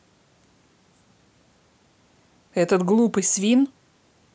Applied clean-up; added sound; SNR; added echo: none; none; none; none.